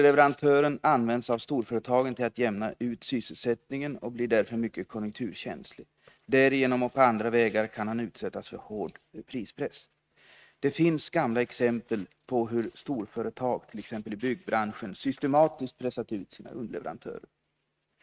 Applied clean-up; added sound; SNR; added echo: neural mask model RNNoise.